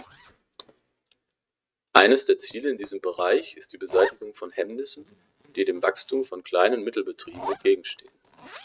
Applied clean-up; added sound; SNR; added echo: neural mask model RNNoise.